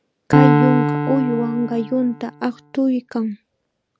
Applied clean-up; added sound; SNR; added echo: none; Piano; -1 dB; none.